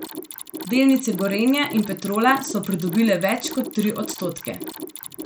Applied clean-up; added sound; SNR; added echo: none; Mechanisms; 12 dB; none.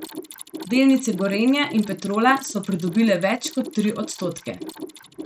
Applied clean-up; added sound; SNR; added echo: neural mask model RNNoise.